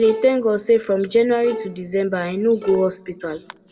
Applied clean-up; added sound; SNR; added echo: none; Bowed string instrument; 15 dB; reverberation time 0.6 s.